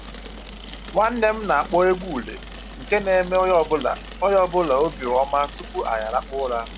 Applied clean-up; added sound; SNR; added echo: none; Mechanisms / Bicycle; 14 dB; none.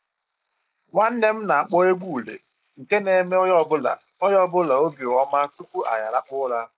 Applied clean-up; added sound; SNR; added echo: neural mask model Resemble Enhance denoiser.